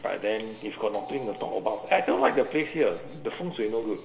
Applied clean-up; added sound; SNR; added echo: none; Doorbell; 19 dB; reverberation time 2.9 s.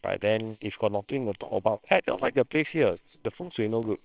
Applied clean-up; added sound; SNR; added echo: neural separator model SepFormer WHAMR!.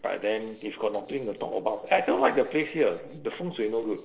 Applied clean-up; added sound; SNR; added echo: neural separator model SepFormer DNS4.